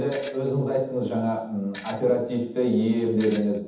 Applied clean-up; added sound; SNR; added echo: none; Tools; 14 dB; reverberation time 0.8 s.